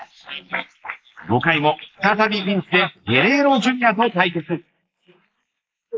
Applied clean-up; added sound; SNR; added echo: neural mask model Resemble Enhance denoiser.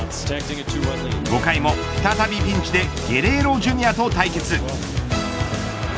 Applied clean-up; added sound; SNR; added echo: none; none; none; none.